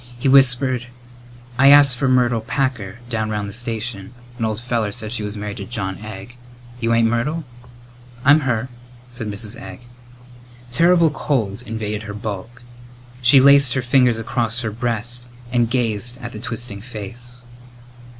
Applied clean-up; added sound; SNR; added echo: none; none; none; none.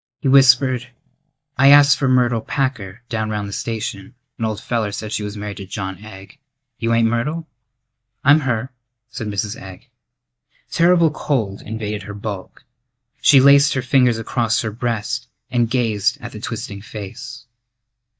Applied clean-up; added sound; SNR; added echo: neural mask model DeepFilterNet 3.